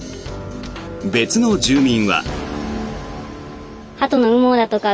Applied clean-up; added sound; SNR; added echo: none; none; none; none.